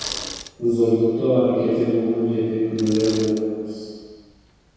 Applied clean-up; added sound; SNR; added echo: none; Bicycle; 16 dB; reverberation time 2.0 s.